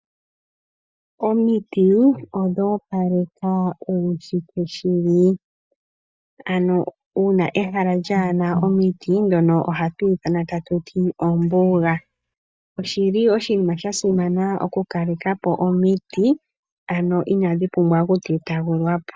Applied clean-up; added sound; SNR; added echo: neural mask model DeepFilterNet 3.